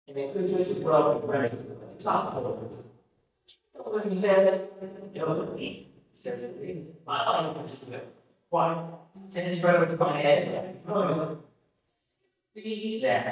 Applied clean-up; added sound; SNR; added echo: neural mask model DeepFilterNet 3.